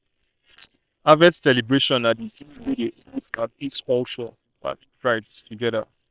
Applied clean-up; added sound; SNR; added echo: neural separator model SepFormer WHAM!.